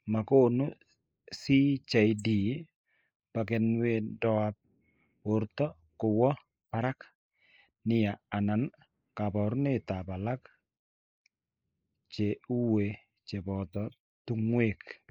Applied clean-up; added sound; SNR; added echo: neural mask model Resemble Enhance denoiser.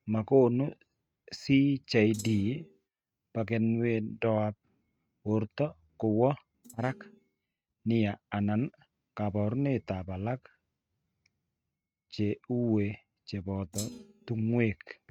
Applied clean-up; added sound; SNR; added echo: neural mask model RNNoise.